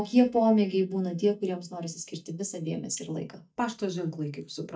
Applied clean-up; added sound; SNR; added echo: neural mask model DeepFilterNet 3.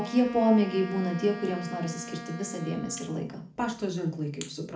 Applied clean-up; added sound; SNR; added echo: none; Wind instrument, woodwind instrument; 14 dB; reverberation time 0.4 s.